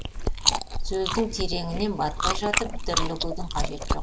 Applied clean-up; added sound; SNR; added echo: none; Chewing, mastication; -4 dB; reverberation time 1.0 s.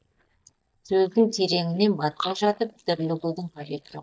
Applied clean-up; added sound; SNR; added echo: neural mask model DeepFilterNet 3.